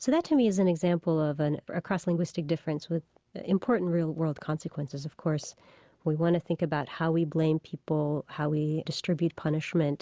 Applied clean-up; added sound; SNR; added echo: none; none; none; none.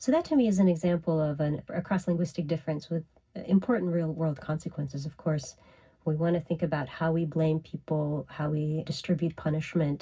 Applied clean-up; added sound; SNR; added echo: none; none; none; reverberation time 0.4 s.